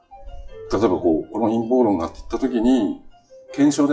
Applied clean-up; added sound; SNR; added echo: classical method WPE with log-MMSE.